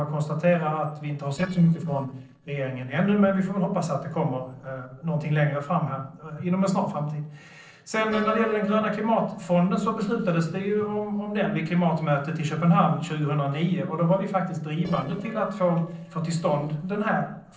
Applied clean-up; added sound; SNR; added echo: neural separator model SepFormer DNS4.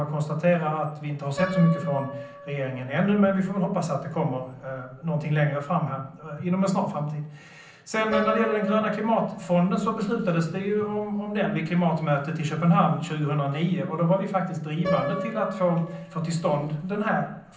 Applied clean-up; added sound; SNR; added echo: none; Piano; 13 dB; reverberation time 0.6 s.